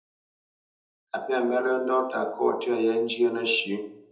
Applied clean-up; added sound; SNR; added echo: none; none; none; reverberation time 0.9 s.